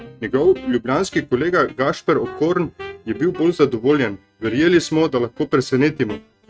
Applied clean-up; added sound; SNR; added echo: neural mask model RNNoise.